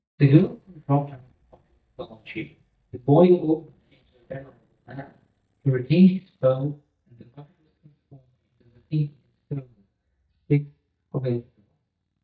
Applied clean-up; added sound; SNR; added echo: neural mask model DeepFilterNet 3.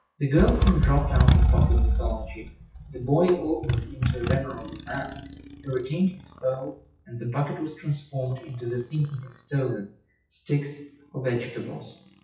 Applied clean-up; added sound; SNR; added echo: classical method WPE with log-MMSE.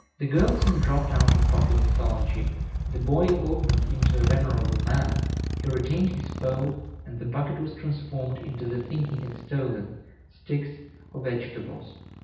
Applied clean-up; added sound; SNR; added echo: none; Motorcycle; -2 dB; reverberation time 0.9 s.